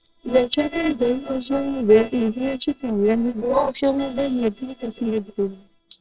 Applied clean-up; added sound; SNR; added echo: neural separator model SepFormer WHAMR!.